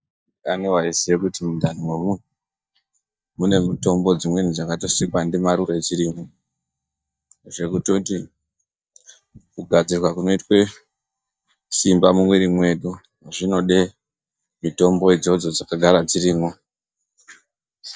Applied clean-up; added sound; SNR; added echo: neural mask model DeepFilterNet 3.